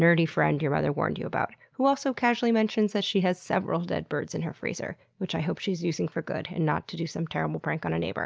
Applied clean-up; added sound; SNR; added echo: none; none; none; none.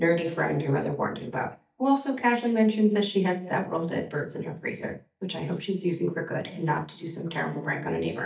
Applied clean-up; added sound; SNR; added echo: neural mask model DeepFilterNet 3.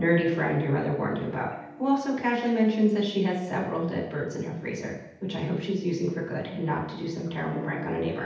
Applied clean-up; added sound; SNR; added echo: none; Guitar; 18 dB; reverberation time 0.8 s.